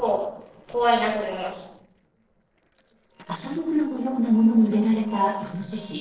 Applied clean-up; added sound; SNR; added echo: neural separator model SepFormer DNS4.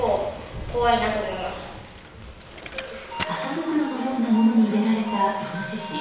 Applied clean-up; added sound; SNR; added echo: none; Bicycle; 19 dB; reverberation time 0.9 s.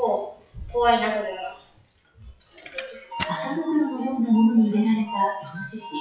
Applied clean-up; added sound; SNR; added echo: classical method WPE with log-MMSE.